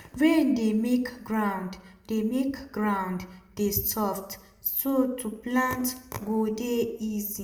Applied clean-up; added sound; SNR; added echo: none; none; none; reverberation time 0.6 s.